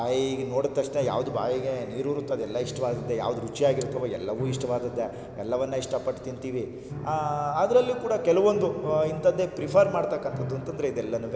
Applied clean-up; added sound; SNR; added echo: none; Piano; 13 dB; none.